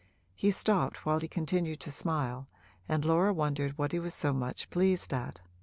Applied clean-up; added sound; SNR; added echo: none; none; none; none.